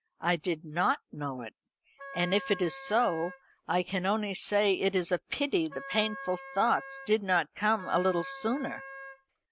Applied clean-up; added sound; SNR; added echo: none; Wind instrument, woodwind instrument; 14 dB; none.